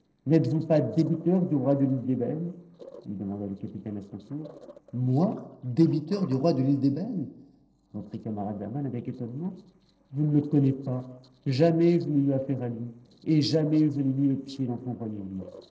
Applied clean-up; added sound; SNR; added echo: neural separator model SepFormer DNS4.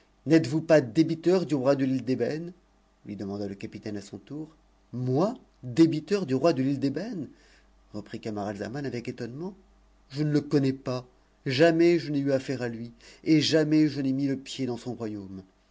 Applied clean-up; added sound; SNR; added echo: none; none; none; none.